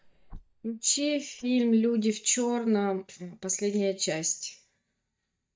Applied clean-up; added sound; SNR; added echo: neural mask model DeepFilterNet 3.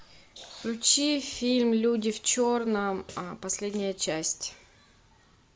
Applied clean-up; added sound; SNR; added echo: none; none; none; none.